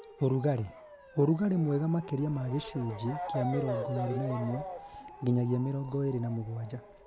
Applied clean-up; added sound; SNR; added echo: none; Motor vehicle (road) / Siren; 10 dB; none.